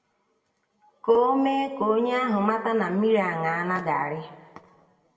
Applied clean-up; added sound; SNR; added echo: none; none; none; reverberation time 1.3 s.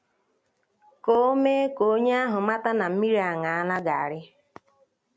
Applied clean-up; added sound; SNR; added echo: none; none; none; none.